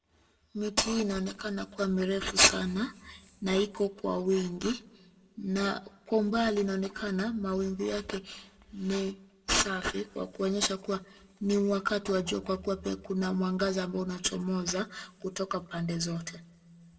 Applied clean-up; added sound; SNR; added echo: none; none; none; reverberation time 0.3 s.